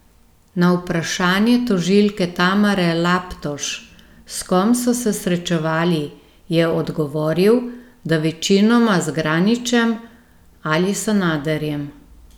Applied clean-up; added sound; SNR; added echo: none; none; none; none.